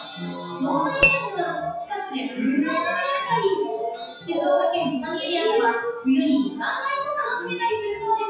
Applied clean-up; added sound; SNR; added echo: classical method WPE with log-MMSE.